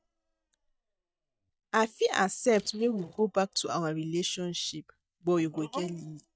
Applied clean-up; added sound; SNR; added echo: neural mask model DeepFilterNet 3.